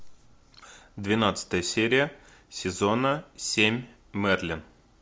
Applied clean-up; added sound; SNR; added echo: none; none; none; none.